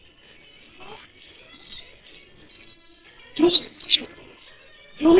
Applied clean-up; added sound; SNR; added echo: neural separator model SepFormer WHAMR!.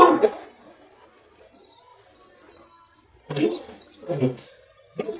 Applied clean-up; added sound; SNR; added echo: neural mask model DeepFilterNet 3.